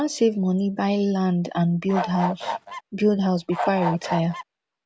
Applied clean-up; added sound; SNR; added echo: none; Bird / Fowl; 5 dB; none.